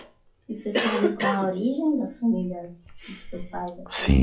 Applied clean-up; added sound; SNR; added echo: classical method log-MMSE.